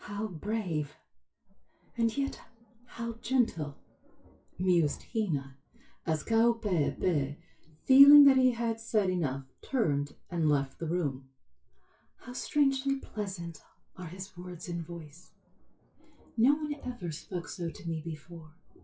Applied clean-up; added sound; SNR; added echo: classical method WPE with log-MMSE.